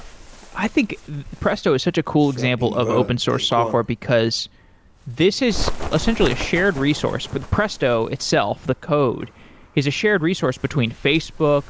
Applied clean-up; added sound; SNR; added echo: none; Bird; 11 dB; none.